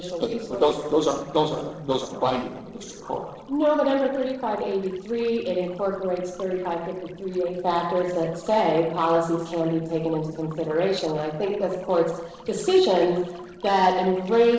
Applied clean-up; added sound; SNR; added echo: neural separator model SepFormer DNS4.